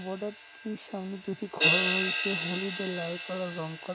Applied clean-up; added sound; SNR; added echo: none; Crash cymbal; -2 dB; none.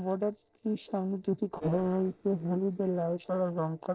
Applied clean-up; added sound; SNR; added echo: neural separator model SepFormer DNS4.